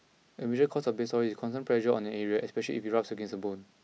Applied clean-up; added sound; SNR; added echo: none; none; none; none.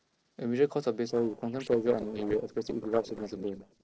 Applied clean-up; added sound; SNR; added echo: neural separator model SepFormer DNS4.